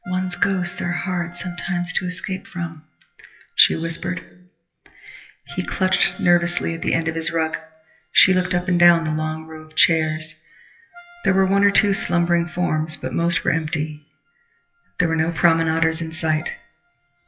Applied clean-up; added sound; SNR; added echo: classical method WPE with log-MMSE.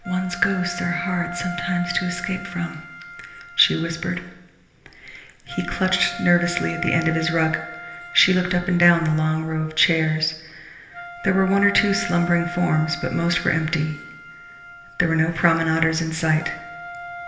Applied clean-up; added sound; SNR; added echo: none; Wind instrument, woodwind instrument; 13 dB; reverberation time 1.4 s.